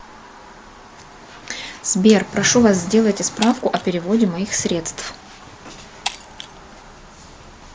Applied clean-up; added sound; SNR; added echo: none; Shatter; 16 dB; none.